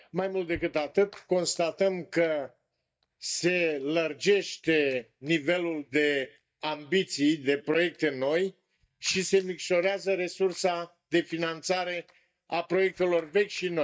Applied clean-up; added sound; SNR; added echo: neural mask model DeepFilterNet 3.